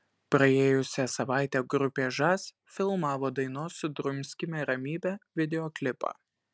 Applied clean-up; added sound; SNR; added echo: none; none; none; none.